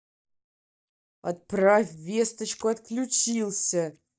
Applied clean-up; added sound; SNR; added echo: neural mask model DeepFilterNet 3.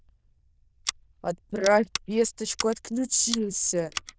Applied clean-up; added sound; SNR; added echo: neural diffusion model UNIVERSE++.